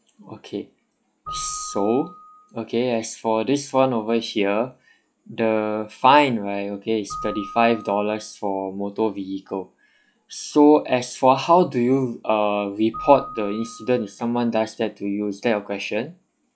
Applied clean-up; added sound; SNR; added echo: classical method log-MMSE.